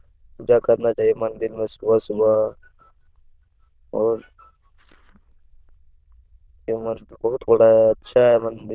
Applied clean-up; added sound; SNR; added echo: neural diffusion model UNIVERSE++.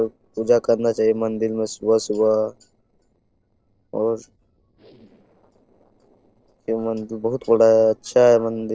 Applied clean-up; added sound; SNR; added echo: neural separator model SepFormer DNS4.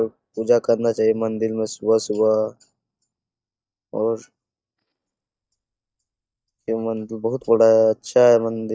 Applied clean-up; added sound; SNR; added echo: neural mask model DeepFilterNet 3.